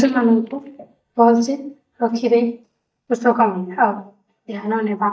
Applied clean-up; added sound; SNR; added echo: neural mask model DeepFilterNet 3.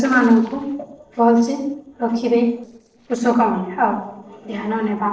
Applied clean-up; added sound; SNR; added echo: neural separator model SepFormer DNS4.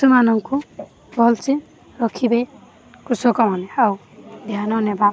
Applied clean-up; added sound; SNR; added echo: none; none; none; none.